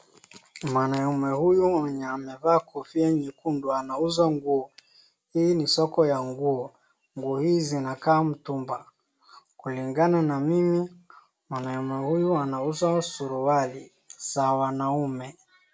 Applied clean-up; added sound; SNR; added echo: none; none; none; none.